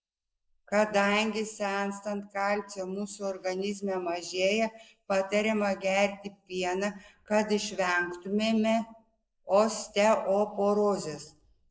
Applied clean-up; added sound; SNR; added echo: neural mask model Resemble Enhance denoiser.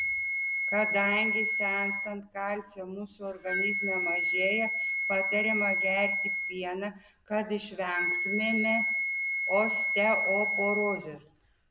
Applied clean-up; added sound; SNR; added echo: none; Wind instrument, woodwind instrument; -2 dB; none.